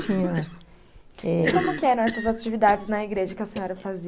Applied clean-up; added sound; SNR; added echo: none; Cough; 9 dB; none.